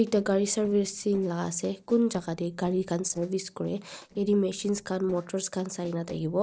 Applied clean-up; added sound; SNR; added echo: neural separator model SepFormer DNS4.